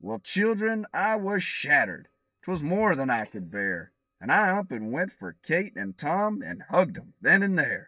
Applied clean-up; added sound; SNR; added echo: neural mask model DeepFilterNet 3.